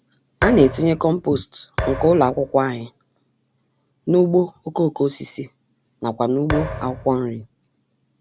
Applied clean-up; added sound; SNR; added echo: none; Thump, thud; 8 dB; none.